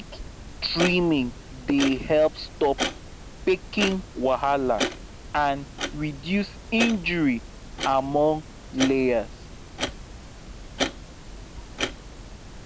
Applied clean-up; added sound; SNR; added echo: none; Clock; 8 dB; none.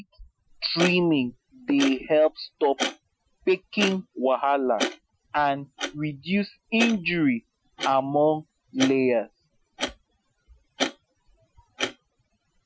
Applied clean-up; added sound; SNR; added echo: classical method Wiener filter.